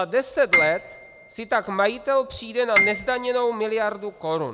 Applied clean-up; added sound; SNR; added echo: none; Piano; 2 dB; none.